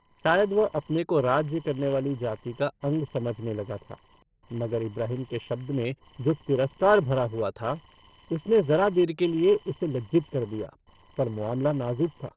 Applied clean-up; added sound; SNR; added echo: neural separator model SepFormer DNS4.